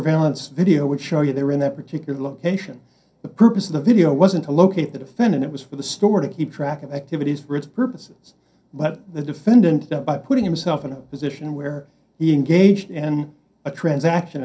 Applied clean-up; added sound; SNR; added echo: none; none; none; reverberation time 0.3 s.